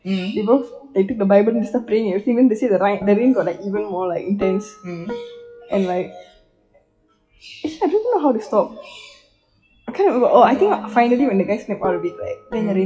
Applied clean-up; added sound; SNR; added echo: classical method WPE with log-MMSE.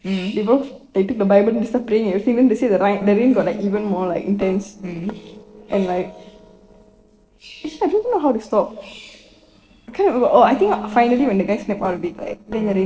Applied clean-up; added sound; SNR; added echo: neural separator model SepFormer DNS4.